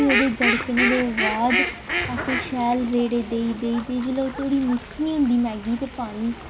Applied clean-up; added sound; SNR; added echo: none; Fowl; 4 dB; none.